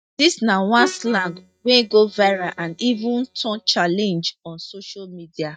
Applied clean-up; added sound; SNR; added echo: neural mask model DeepFilterNet 3.